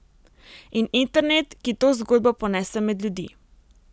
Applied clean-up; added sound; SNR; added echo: none; none; none; none.